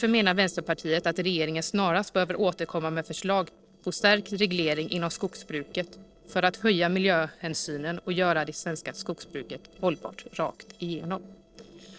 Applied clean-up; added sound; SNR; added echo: neural separator model SepFormer DNS4.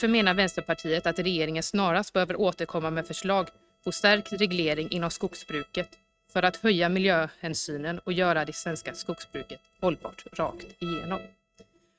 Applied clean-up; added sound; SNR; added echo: neural mask model RNNoise.